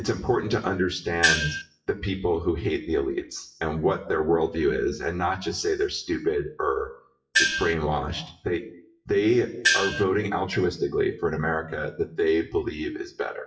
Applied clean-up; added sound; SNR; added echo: classical method WPE with log-MMSE.